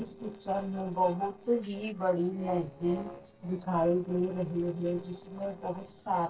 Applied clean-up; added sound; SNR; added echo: neural separator model SepFormer DNS4.